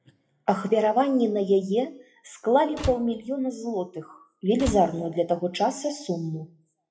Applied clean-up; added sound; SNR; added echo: classical method WPE with log-MMSE.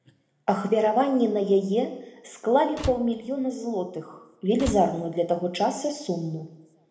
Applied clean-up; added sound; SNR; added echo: none; Slam; 12 dB; reverberation time 0.9 s.